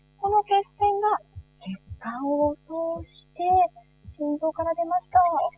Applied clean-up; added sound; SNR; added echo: classical method spectral subtraction.